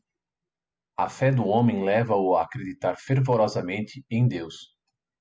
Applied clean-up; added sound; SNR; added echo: none; none; none; none.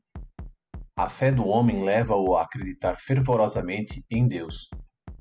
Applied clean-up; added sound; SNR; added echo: none; Bass drum; 16 dB; none.